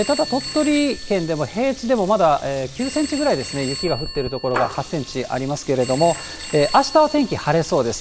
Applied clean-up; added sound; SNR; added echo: none; Water tap, faucet / Liquid + Telephone; 11 dB; none.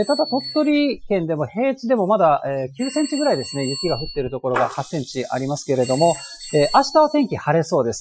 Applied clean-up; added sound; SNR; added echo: classical method Wiener filter.